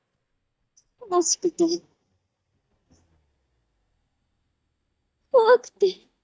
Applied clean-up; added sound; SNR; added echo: neural mask model DeepFilterNet 3.